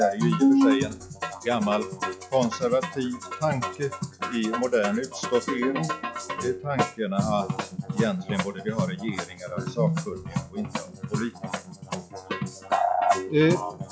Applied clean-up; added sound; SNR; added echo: classical method log-MMSE.